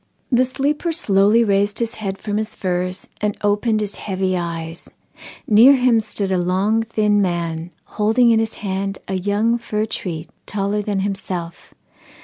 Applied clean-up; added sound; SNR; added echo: none; none; none; none.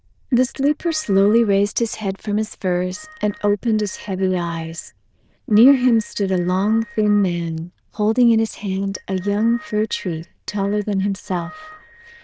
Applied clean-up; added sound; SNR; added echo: neural diffusion model UNIVERSE++.